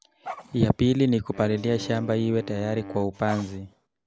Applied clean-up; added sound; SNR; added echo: none; Dog + Wind instrument, woodwind instrument; 15 dB; none.